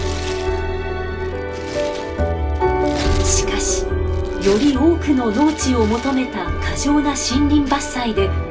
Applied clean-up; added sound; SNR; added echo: none; Tearing; 19 dB; reverberation time 0.2 s.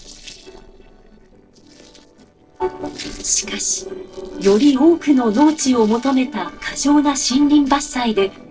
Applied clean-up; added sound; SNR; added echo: neural separator model SepFormer DNS4.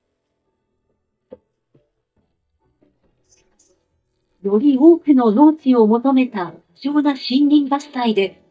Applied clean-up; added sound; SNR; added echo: neural mask model DeepFilterNet 3.